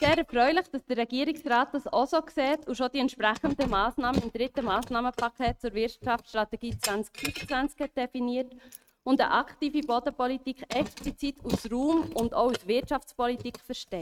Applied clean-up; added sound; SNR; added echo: neural mask model RNNoise.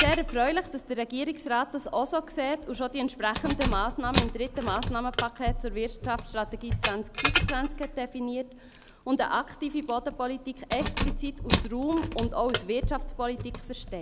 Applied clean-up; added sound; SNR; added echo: none; Keys jangling; 1 dB; none.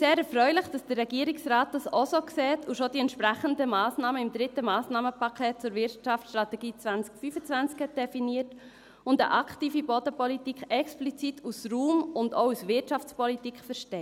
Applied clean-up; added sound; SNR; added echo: none; none; none; none.